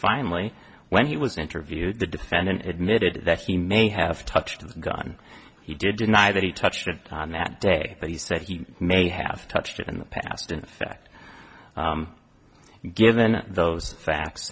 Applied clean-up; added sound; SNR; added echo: none; none; none; none.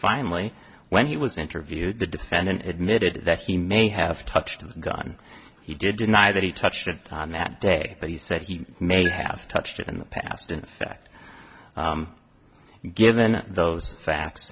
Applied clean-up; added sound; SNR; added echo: none; Marimba, xylophone; 11 dB; none.